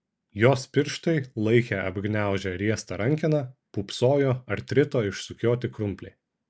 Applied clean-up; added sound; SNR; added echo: none; none; none; none.